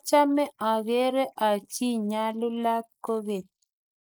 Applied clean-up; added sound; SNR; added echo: neural mask model Resemble Enhance denoiser.